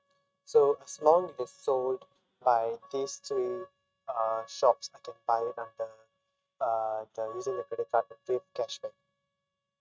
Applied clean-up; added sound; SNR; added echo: neural mask model RNNoise.